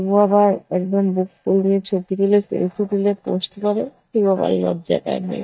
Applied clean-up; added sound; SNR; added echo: neural mask model DeepFilterNet 3.